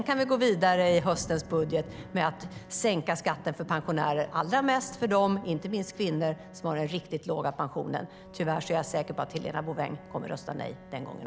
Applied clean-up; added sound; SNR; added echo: none; Bowed string instrument + Thunder; 17 dB; none.